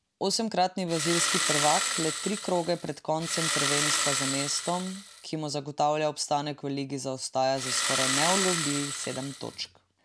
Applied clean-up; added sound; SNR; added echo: none; Engine starting; 0 dB; none.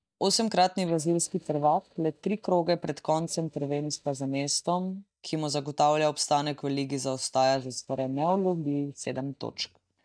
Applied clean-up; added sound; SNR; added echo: neural mask model DeepFilterNet 3.